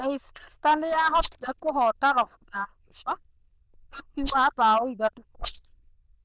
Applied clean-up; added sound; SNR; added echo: neural diffusion model UNIVERSE++.